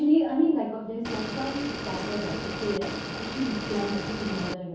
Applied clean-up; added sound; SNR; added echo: none; Motor vehicle (road) / Engine; 5 dB; reverberation time 0.6 s.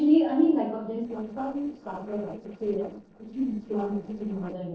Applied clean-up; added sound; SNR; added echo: neural separator model SepFormer DNS4.